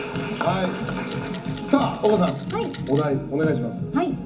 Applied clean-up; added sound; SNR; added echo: none; Rattle; 17 dB; reverberation time 0.3 s.